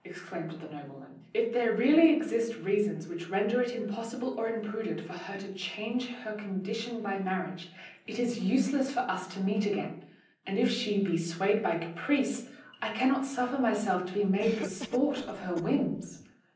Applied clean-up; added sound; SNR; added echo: none; Cough; 15 dB; reverberation time 0.6 s.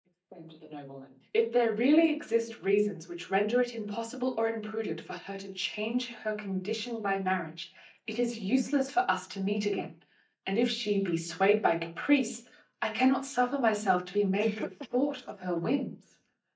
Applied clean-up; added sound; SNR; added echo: neural mask model DeepFilterNet 3.